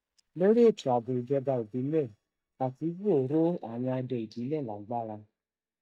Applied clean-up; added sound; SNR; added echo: neural mask model DeepFilterNet 3.